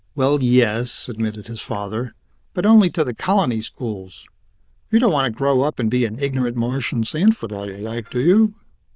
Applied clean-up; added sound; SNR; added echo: neural diffusion model UNIVERSE++.